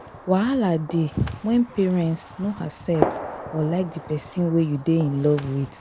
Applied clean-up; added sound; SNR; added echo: none; Gunshot, gunfire; 10 dB; none.